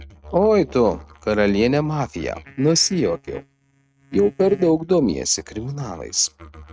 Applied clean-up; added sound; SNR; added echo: neural mask model RNNoise.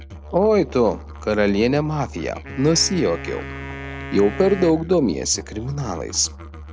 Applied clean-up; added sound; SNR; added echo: none; Musical instrument + Wind instrument, woodwind instrument; 13 dB; none.